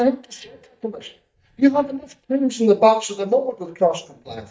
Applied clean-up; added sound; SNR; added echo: neural mask model DeepFilterNet 3.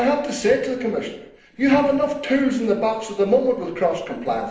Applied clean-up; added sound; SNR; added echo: neural separator model SepFormer DNS4.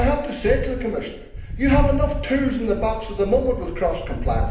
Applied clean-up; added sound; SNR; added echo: none; Wind; 3 dB; reverberation time 0.8 s.